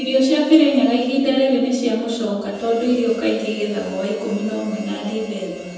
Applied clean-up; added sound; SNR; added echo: none; Harmonica; 19 dB; reverberation time 1.1 s.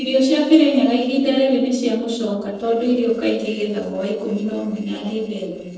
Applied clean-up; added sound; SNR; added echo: neural separator model SepFormer DNS4.